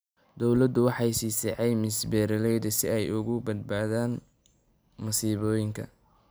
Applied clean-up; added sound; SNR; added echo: none; none; none; none.